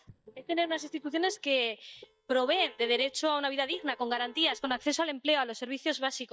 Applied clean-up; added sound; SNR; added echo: neural mask model DeepFilterNet 3.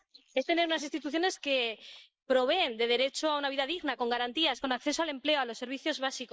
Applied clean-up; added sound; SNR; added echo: neural mask model Resemble Enhance denoiser.